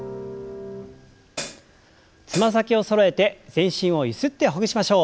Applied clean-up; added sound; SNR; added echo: none; Hi-hat; 12 dB; none.